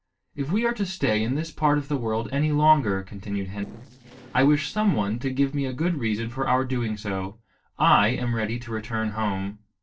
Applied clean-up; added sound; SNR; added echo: neural separator model SepFormer DNS4.